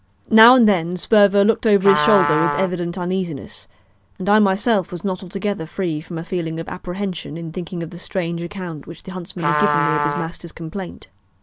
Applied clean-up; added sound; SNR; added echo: none; Trumpet; 5 dB; none.